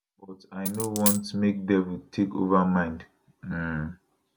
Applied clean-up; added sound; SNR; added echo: none; Coin (dropping); 1 dB; none.